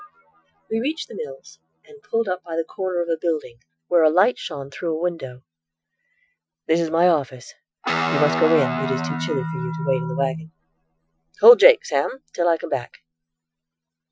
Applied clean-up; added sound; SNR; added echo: classical method Wiener filter.